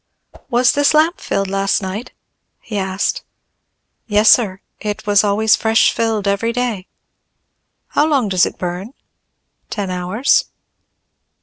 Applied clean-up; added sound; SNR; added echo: neural separator model SepFormer DNS4.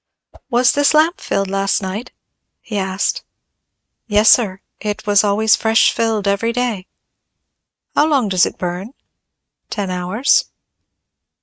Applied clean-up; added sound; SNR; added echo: neural mask model RNNoise.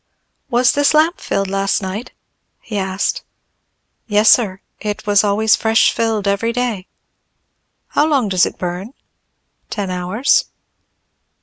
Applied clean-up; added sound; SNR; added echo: none; none; none; none.